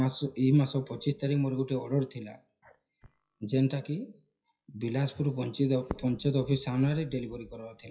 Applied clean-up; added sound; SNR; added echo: classical method WPE with log-MMSE.